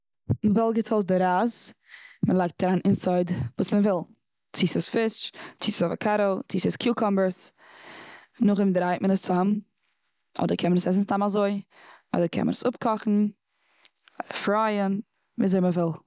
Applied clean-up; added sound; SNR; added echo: none; none; none; none.